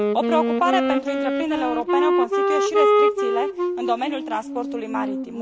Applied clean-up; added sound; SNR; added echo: none; Wind instrument, woodwind instrument; -5 dB; none.